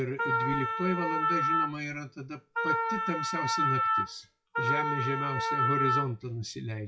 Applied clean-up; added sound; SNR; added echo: classical method WPE with log-MMSE.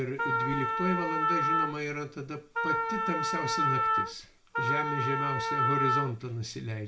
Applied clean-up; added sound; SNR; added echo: none; Wind instrument, woodwind instrument; -5 dB; reverberation time 0.3 s.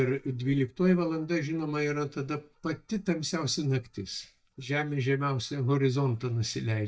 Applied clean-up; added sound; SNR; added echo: neural mask model DeepFilterNet 3.